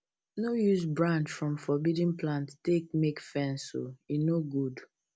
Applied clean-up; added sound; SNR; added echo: none; none; none; none.